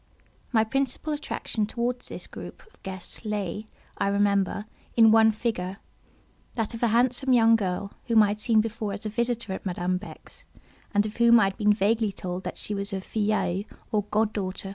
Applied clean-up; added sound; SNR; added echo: none; none; none; none.